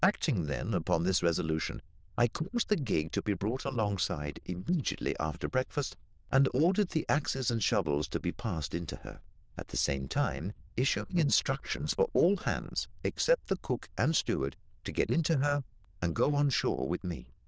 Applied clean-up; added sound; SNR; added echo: neural diffusion model UNIVERSE++.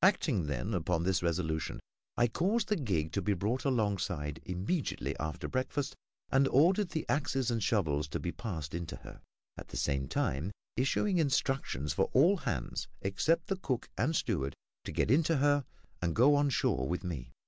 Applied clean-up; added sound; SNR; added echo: none; none; none; none.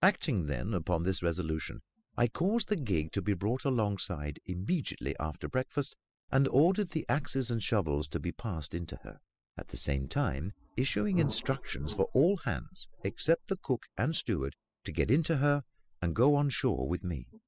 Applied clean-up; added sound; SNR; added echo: classical method spectral subtraction.